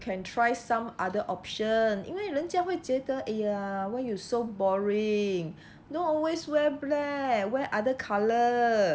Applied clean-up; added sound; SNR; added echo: none; none; none; none.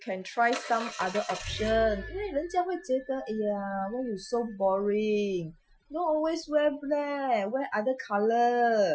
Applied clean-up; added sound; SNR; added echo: classical method Wiener filter.